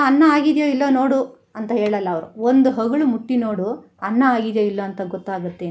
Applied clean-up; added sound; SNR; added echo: none; none; none; none.